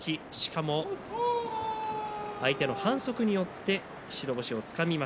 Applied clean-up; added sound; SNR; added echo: none; none; none; none.